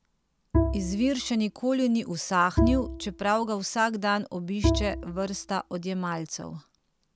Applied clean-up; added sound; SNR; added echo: none; Bowed string instrument; 3 dB; none.